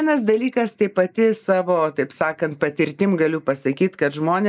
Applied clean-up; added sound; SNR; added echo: neural mask model Resemble Enhance denoiser.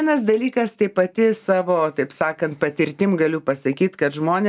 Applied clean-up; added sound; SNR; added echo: none; none; none; none.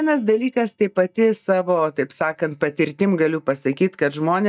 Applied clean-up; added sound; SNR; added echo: neural mask model DeepFilterNet 3.